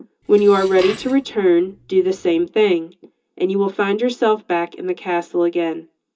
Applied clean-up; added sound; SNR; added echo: none; Dishes, pots, and pans; 18 dB; reverberation time 0.2 s.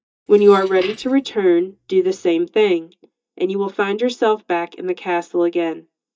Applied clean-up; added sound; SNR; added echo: neural mask model DeepFilterNet 3.